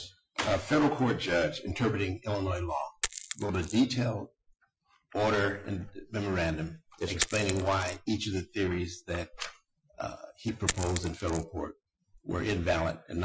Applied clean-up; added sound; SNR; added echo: classical method Wiener filter.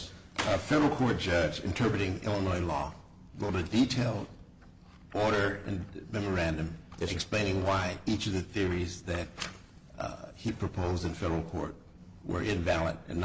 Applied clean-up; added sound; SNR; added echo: none; none; none; none.